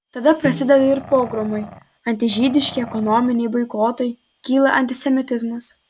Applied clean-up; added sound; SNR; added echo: none; Growling + Snare drum; 15 dB; none.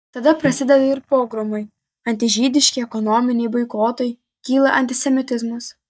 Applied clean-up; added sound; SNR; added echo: neural mask model DeepFilterNet 3.